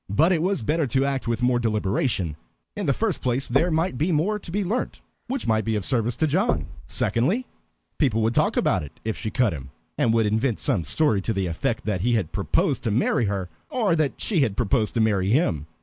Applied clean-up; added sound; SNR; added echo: none; Knock; 11 dB; none.